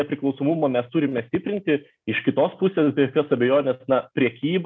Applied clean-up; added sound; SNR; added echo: none; none; none; none.